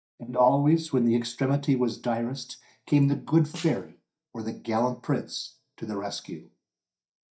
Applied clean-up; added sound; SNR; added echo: neural mask model DeepFilterNet 3.